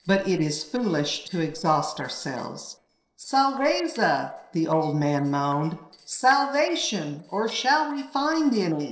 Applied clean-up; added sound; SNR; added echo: neural separator model SepFormer DNS4.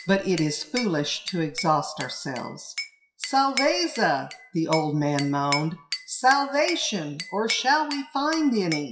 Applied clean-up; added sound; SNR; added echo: classical method WPE with log-MMSE.